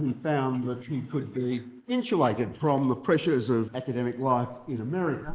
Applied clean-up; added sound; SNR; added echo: neural mask model Resemble Enhance denoiser.